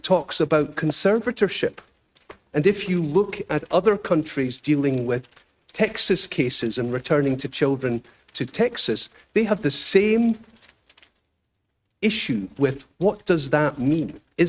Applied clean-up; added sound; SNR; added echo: neural mask model RNNoise.